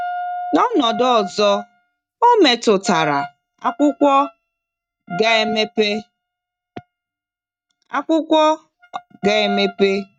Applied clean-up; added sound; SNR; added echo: neural mask model RNNoise.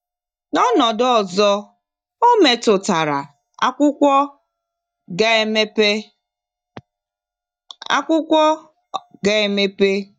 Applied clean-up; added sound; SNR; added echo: neural mask model DeepFilterNet 3.